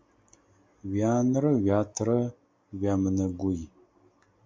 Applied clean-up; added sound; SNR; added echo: none; none; none; none.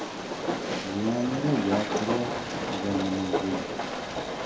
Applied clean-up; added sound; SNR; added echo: none; Train; 0 dB; reverberation time 0.6 s.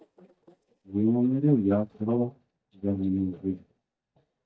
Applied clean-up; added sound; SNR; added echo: neural mask model DeepFilterNet 3.